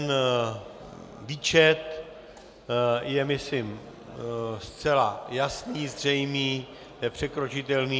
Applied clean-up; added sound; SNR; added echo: none; none; none; none.